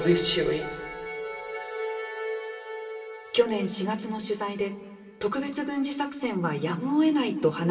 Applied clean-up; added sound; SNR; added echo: none; none; none; reverberation time 1.9 s.